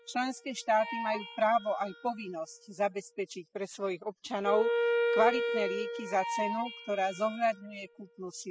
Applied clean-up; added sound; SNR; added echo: classical method spectral subtraction.